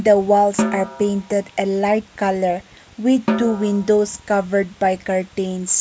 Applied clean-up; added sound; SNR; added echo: none; Snare drum; 10 dB; none.